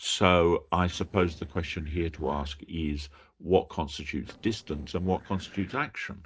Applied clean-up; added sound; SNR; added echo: neural separator model SepFormer DNS4.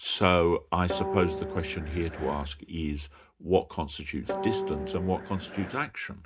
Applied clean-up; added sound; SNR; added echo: none; Guitar; 5 dB; reverberation time 0.3 s.